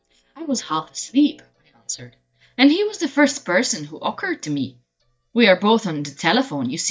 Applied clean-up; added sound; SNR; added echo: neural mask model DeepFilterNet 3.